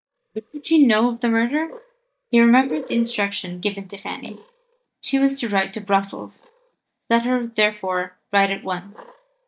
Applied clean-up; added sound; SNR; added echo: neural mask model DeepFilterNet 3.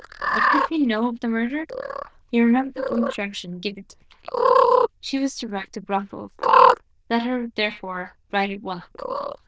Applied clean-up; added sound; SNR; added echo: neural diffusion model UNIVERSE++.